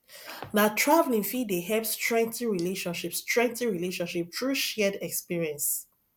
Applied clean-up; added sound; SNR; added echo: none; none; none; none.